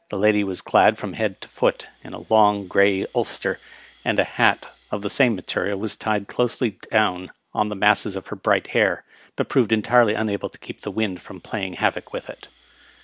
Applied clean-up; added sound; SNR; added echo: none; Rattle (instrument); 20 dB; none.